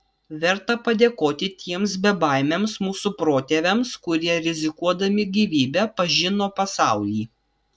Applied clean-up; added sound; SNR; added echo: none; none; none; none.